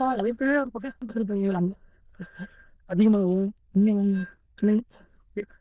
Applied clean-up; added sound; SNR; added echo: neural diffusion model UNIVERSE++.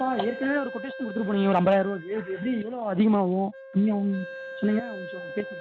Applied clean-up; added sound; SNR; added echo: none; Wind instrument, woodwind instrument; 14 dB; none.